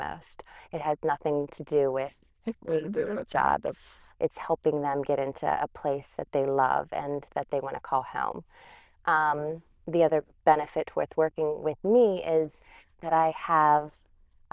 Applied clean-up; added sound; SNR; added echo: neural diffusion model UNIVERSE++.